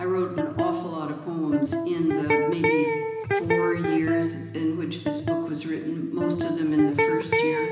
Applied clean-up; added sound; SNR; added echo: none; Electric guitar; 0 dB; reverberation time 1.0 s.